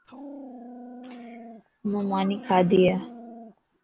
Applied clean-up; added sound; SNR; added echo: none; Dog; 15 dB; none.